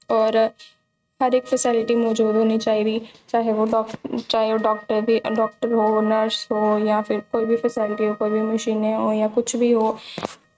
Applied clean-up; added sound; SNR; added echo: neural mask model RNNoise.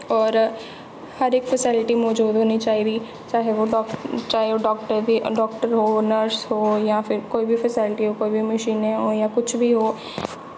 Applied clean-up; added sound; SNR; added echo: none; none; none; none.